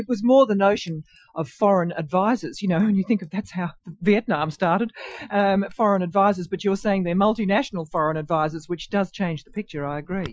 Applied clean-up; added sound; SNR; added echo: classical method Wiener filter.